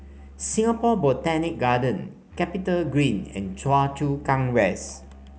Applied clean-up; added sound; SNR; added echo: none; Musical instrument; 20 dB; none.